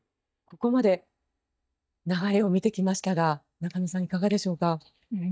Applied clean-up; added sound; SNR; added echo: neural mask model DeepFilterNet 3.